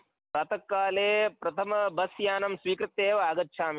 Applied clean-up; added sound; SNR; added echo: none; none; none; none.